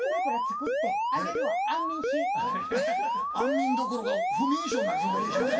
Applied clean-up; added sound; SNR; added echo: none; Alarm; -5 dB; reverberation time 0.2 s.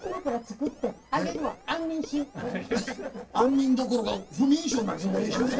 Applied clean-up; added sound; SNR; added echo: neural separator model SepFormer DNS4.